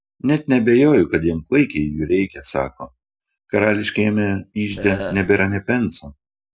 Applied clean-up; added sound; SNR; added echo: none; Burping, eructation; 9 dB; none.